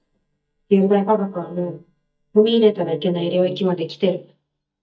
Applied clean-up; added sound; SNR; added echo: neural mask model DeepFilterNet 3.